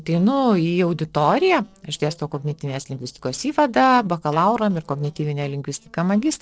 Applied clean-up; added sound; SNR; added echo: neural separator model SepFormer DNS4.